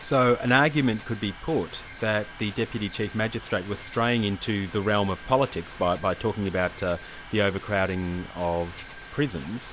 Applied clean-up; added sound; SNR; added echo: none; Mechanisms; 16 dB; none.